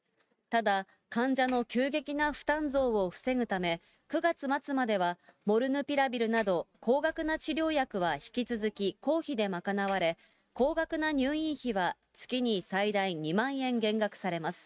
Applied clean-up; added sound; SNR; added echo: neural mask model RNNoise.